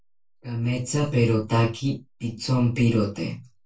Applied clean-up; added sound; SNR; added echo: none; none; none; reverberation time 0.2 s.